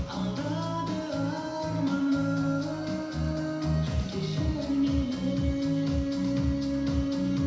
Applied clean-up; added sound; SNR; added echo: none; none; none; reverberation time 1.0 s.